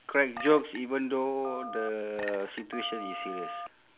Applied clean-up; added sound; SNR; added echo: none; Chink, clink + Telephone; 10 dB; none.